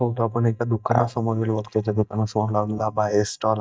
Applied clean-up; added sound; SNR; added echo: neural mask model DeepFilterNet 3.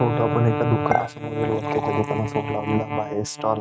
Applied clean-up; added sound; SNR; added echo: neural mask model RNNoise.